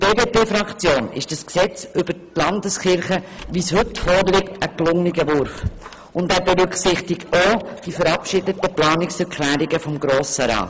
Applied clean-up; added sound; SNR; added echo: none; Water / Liquid + Squeak; 19 dB; none.